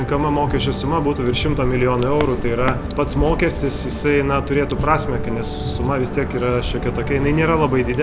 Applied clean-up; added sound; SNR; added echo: none; Walk, footsteps + Drip / Water; 7 dB; none.